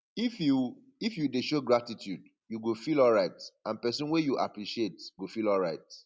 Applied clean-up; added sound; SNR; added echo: none; none; none; none.